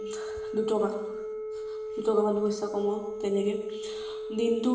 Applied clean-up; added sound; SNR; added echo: none; Telephone; 6 dB; reverberation time 1.0 s.